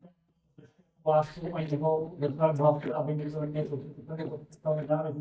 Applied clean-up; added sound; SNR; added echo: neural mask model DeepFilterNet 3.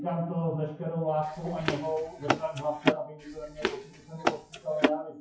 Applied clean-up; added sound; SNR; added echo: classical method WPE with log-MMSE.